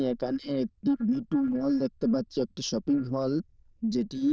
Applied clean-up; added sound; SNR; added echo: neural diffusion model UNIVERSE++.